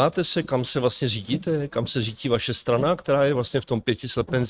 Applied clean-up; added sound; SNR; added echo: neural mask model RNNoise.